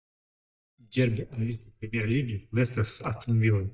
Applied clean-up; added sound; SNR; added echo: neural mask model DeepFilterNet 3.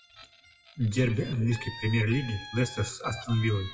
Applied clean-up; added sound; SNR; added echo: classical method WPE with log-MMSE.